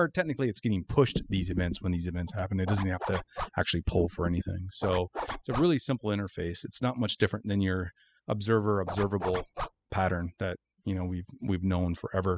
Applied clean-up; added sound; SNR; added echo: classical method spectral subtraction.